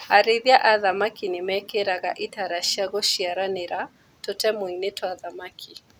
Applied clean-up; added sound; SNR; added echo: none; none; none; none.